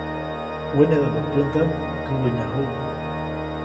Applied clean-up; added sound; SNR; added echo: none; Organ; 4 dB; reverberation time 1.9 s.